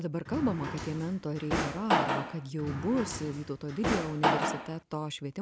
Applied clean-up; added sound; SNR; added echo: none; Drawer open or close; -1 dB; none.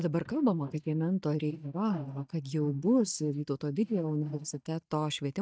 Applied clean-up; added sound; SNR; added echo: neural mask model DeepFilterNet 3.